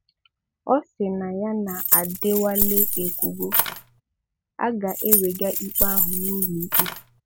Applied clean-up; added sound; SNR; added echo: none; Keys jangling; -4 dB; none.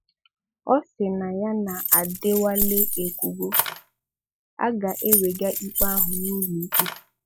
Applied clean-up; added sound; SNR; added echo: classical method log-MMSE.